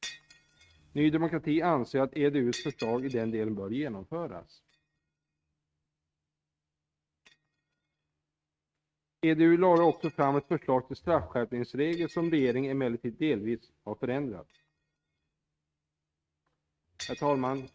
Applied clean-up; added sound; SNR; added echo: neural mask model RNNoise.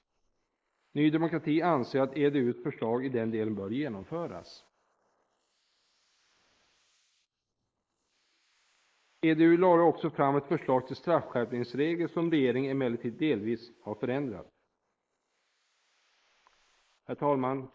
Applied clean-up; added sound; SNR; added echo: neural mask model Resemble Enhance denoiser.